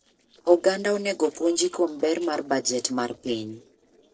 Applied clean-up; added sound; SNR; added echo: neural separator model SepFormer DNS4.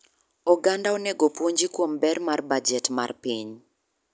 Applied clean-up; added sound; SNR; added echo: none; none; none; none.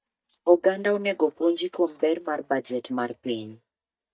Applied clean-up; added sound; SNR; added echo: neural mask model DeepFilterNet 3.